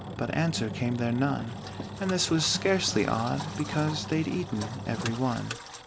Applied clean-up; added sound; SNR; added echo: none; Engine; 8 dB; none.